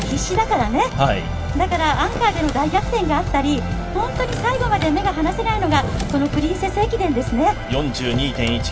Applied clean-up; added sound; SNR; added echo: none; Drawer open or close; 14 dB; reverberation time 0.8 s.